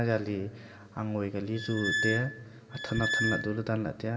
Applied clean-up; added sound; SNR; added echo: none; Squeak; 2 dB; reverberation time 1.6 s.